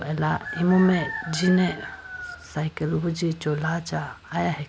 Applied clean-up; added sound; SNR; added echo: none; none; none; none.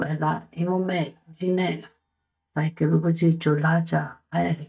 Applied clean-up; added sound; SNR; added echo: neural mask model DeepFilterNet 3.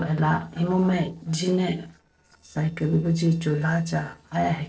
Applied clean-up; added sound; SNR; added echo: neural separator model SepFormer DNS4.